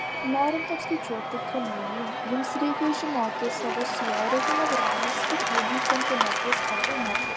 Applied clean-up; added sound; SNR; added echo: none; Applause / Crowd / Cheering; -3 dB; none.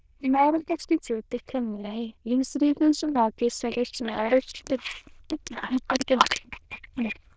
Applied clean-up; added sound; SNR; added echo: neural diffusion model UNIVERSE++.